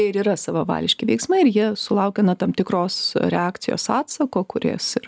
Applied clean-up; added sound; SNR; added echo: none; none; none; none.